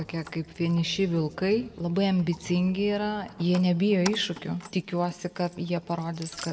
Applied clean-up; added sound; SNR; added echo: none; Keys jangling; 19 dB; reverberation time 1.1 s.